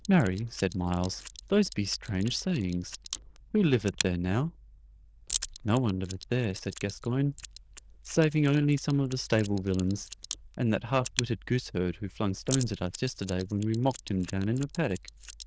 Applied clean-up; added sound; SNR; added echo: neural diffusion model UNIVERSE++.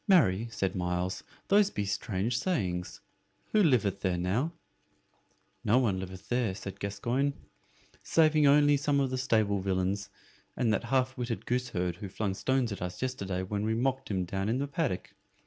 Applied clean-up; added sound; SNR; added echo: none; none; none; none.